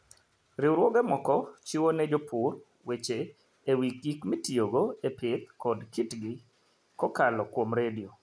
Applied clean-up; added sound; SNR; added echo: none; none; none; none.